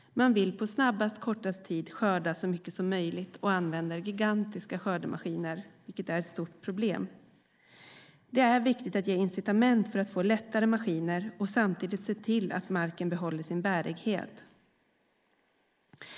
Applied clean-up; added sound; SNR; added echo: neural mask model Resemble Enhance denoiser.